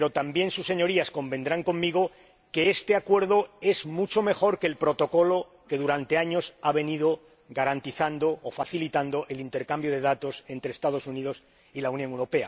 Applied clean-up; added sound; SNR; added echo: none; none; none; none.